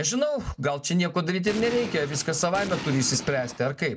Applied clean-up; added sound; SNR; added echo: none; Explosion; 10 dB; none.